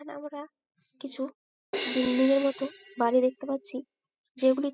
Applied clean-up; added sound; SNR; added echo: classical method spectral subtraction.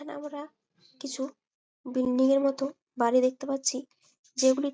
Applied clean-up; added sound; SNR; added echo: none; none; none; none.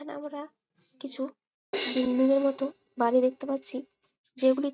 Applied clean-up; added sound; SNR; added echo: neural mask model RNNoise.